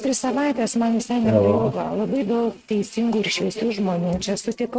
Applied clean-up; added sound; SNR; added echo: neural mask model RNNoise.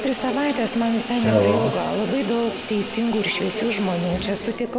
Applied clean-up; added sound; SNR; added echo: none; Bathtub (filling or washing) / Water tap, faucet; 4 dB; none.